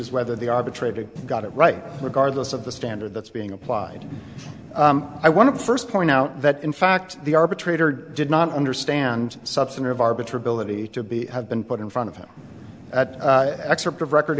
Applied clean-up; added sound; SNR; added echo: none; none; none; none.